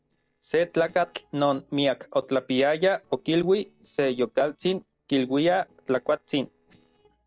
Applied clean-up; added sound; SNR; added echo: neural separator model SepFormer DNS4.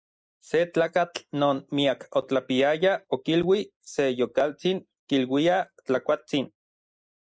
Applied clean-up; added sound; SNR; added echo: neural mask model Resemble Enhance denoiser.